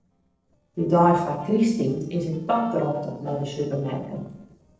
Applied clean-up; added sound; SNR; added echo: neural separator model SepFormer DNS4.